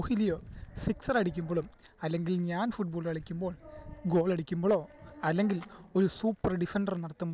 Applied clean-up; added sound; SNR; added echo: none; none; none; none.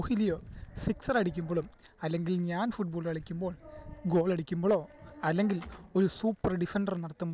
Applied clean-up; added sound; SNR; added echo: none; Gunshot, gunfire; 18 dB; none.